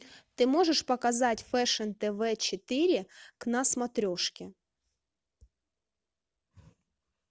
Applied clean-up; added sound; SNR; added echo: none; none; none; none.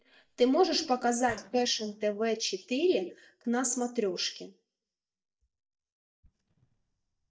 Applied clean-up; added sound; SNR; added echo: neural mask model DeepFilterNet 3.